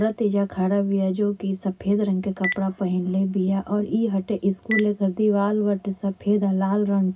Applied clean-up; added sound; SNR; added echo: none; Telephone; 16 dB; reverberation time 0.4 s.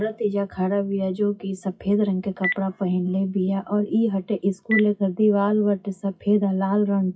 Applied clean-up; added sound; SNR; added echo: classical method WPE with log-MMSE.